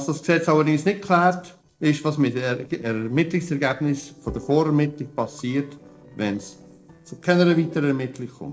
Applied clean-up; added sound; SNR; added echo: neural separator model SepFormer DNS4.